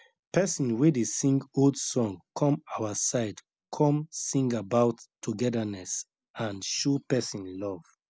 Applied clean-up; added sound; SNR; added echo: none; none; none; none.